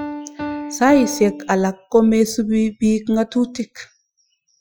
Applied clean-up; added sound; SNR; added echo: classical method Wiener filter.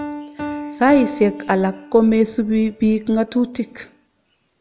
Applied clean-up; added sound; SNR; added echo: none; Piano; 14 dB; none.